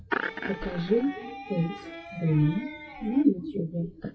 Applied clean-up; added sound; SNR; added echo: classical method WPE with log-MMSE.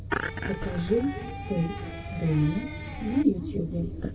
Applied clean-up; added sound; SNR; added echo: none; Electric guitar; 14 dB; reverberation time 2.4 s.